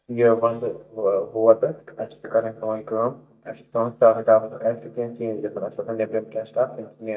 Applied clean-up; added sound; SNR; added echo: neural mask model DeepFilterNet 3.